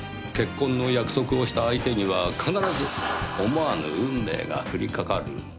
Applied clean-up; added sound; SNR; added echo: none; none; none; none.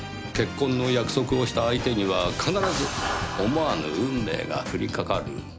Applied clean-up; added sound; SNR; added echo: none; Explosion; 17 dB; none.